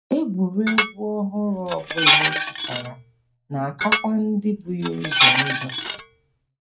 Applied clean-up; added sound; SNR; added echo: none; Dishes, pots, and pans; -3 dB; reverberation time 0.2 s.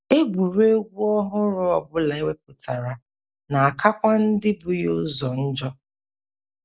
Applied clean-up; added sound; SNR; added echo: none; none; none; none.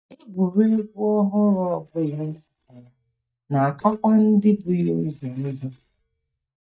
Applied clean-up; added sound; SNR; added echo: neural mask model DeepFilterNet 3.